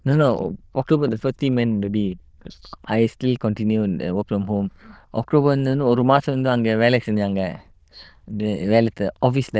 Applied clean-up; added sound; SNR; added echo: neural diffusion model UNIVERSE++.